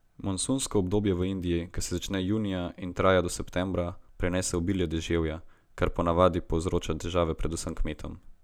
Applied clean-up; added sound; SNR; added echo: none; none; none; none.